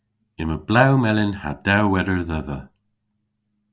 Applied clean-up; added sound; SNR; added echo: none; none; none; none.